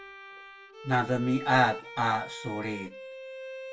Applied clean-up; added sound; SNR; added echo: none; Bowed string instrument; 12 dB; reverberation time 0.2 s.